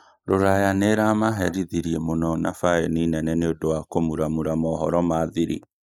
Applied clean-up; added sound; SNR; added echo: neural mask model Resemble Enhance denoiser.